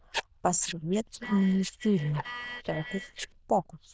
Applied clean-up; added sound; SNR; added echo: neural diffusion model UNIVERSE++.